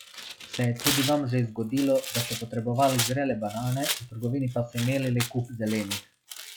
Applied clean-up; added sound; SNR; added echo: classical method log-MMSE.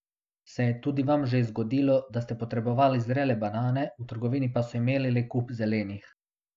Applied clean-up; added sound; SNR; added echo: none; none; none; none.